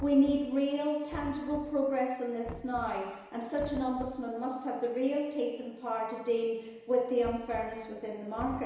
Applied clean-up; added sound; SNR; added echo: none; Knock; 17 dB; reverberation time 1.0 s.